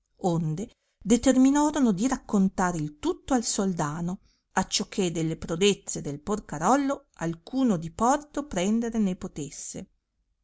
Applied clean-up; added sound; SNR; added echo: none; none; none; none.